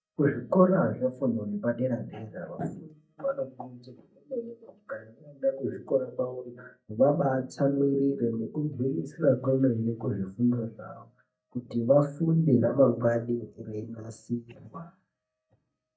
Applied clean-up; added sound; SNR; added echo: neural mask model DeepFilterNet 3.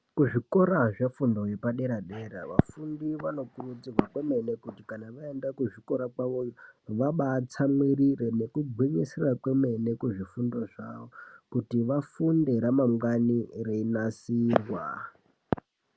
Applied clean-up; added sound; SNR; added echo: none; none; none; none.